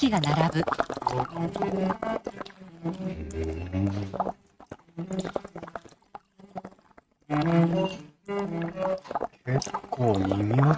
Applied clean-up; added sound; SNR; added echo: neural mask model RNNoise.